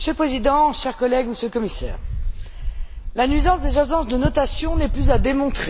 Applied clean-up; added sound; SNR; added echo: none; Wind; 3 dB; none.